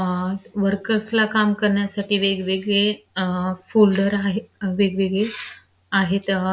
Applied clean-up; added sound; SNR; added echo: none; none; none; none.